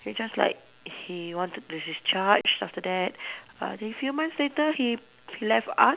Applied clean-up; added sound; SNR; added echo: none; none; none; none.